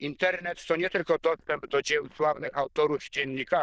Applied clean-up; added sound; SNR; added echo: neural diffusion model UNIVERSE++.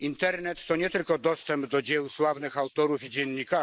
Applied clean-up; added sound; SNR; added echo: neural mask model Resemble Enhance denoiser.